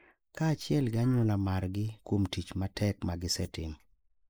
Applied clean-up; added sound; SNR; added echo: neural mask model Resemble Enhance denoiser.